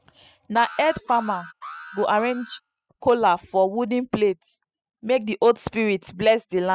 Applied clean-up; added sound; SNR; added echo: classical method spectral subtraction.